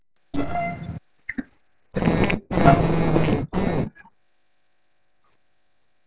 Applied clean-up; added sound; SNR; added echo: neural separator model SepFormer DNS4.